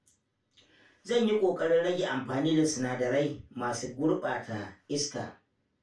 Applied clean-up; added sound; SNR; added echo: none; none; none; reverberation time 0.2 s.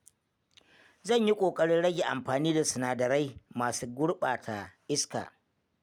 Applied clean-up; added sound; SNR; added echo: none; none; none; none.